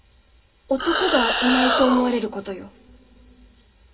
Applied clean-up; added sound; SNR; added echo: none; Animal; -1 dB; reverberation time 0.1 s.